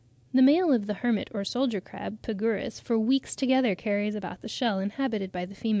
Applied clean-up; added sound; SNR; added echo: none; none; none; none.